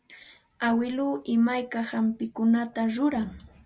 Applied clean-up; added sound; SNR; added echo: none; none; none; none.